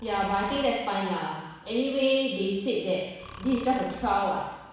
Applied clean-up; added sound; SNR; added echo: none; Breathing; 20 dB; reverberation time 1.1 s.